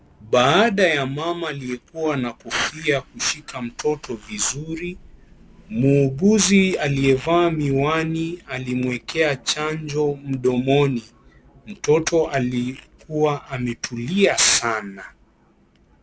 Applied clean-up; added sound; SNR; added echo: none; none; none; none.